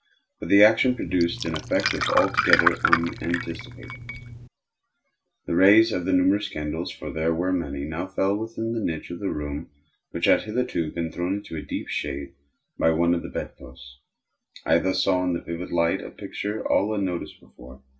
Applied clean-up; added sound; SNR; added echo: none; Glass; 2 dB; reverberation time 0.2 s.